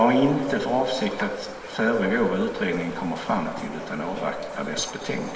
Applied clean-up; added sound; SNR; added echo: none; Raindrop; 14 dB; reverberation time 2.0 s.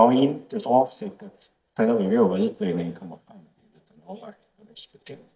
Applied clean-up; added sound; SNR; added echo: neural mask model DeepFilterNet 3.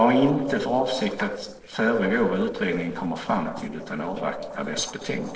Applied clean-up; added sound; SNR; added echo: neural separator model SepFormer DNS4.